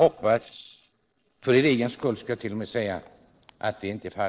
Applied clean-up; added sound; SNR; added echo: neural separator model SepFormer DNS4.